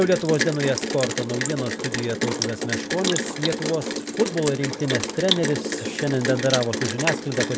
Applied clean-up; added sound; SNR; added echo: none; Rain; 2 dB; none.